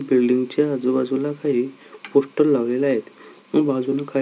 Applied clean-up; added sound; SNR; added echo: none; none; none; none.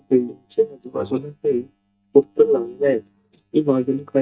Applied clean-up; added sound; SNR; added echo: neural mask model DeepFilterNet 3.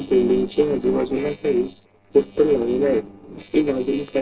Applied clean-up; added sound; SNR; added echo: neural separator model SepFormer DNS4.